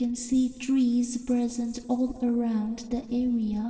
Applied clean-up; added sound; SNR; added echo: none; none; none; reverberation time 2.1 s.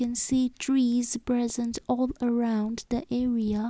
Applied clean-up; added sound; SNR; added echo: none; none; none; none.